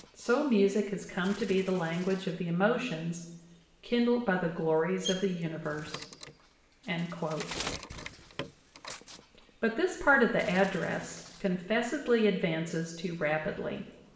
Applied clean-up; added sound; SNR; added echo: none; Bird; 17 dB; reverberation time 0.9 s.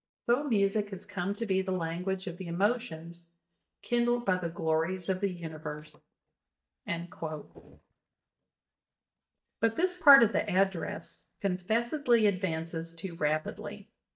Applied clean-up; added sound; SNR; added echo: neural mask model DeepFilterNet 3.